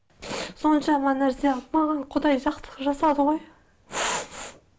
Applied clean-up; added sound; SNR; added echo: none; none; none; none.